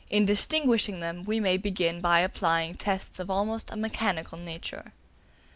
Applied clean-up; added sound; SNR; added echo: none; none; none; none.